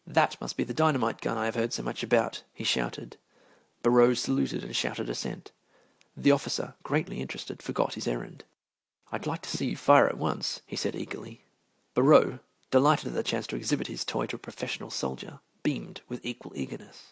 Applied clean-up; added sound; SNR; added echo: none; none; none; none.